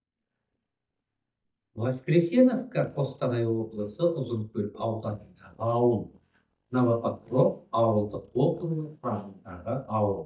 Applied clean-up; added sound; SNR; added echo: neural mask model DeepFilterNet 3.